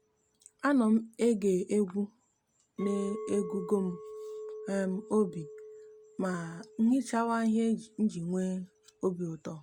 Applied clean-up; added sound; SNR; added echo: none; Chink, clink; 15 dB; none.